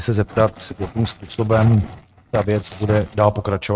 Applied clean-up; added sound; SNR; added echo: neural mask model RNNoise.